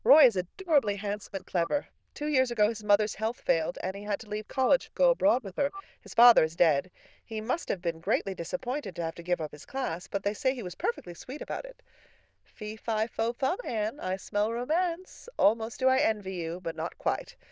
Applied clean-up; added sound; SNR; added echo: neural diffusion model UNIVERSE++.